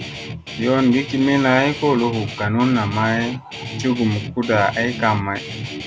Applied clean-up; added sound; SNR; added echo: none; Guitar; 11 dB; none.